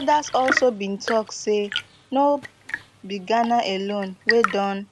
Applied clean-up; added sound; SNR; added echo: none; Tap / Fill (with liquid) / Trickle, dribble / Chirp, tweet / Engine; 8 dB; none.